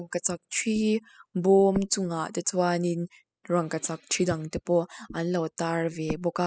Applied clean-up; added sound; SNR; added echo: classical method spectral subtraction.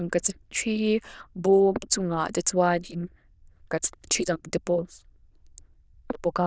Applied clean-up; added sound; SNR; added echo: neural diffusion model UNIVERSE++.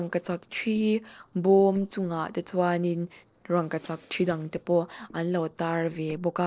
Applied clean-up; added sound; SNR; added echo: neural separator model SepFormer DNS4.